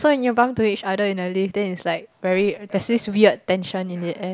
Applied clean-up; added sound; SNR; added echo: none; none; none; none.